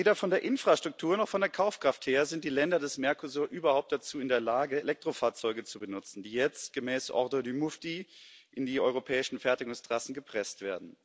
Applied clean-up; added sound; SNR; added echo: none; none; none; none.